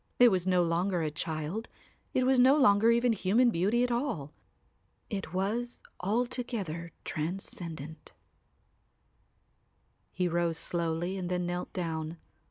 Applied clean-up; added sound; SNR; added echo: none; none; none; none.